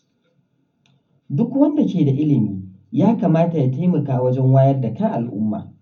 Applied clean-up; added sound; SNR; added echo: none; none; none; reverberation time 0.3 s.